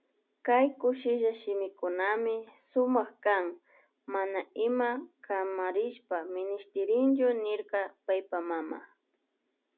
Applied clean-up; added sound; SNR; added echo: none; none; none; none.